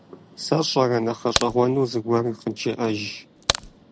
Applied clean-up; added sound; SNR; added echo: none; Crack; 3 dB; none.